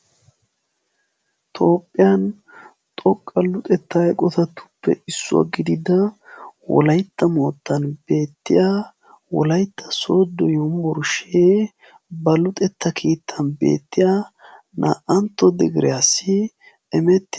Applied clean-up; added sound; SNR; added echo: none; none; none; none.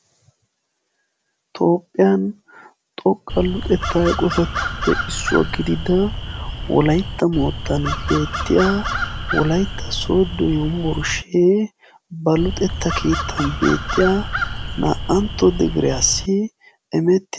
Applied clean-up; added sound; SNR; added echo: none; Crow; 5 dB; none.